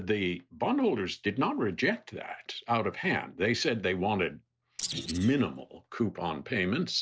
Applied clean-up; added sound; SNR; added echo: neural separator model SepFormer DNS4.